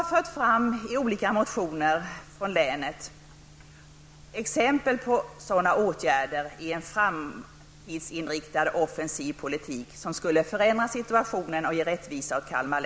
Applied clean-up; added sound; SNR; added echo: none; none; none; none.